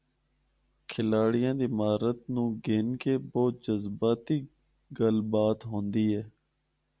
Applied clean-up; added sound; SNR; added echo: none; none; none; none.